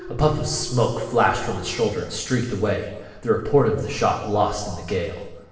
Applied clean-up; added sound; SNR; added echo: none; Telephone; 19 dB; reverberation time 1.2 s.